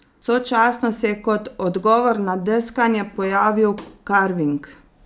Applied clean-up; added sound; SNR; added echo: none; none; none; none.